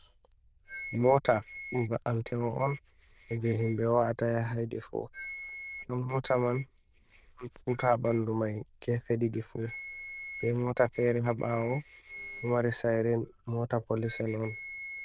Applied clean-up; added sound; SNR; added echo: neural diffusion model UNIVERSE++.